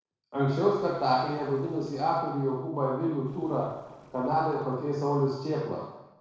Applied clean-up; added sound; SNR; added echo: neural separator model SepFormer DNS4.